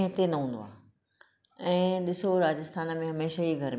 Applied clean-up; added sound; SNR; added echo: none; none; none; none.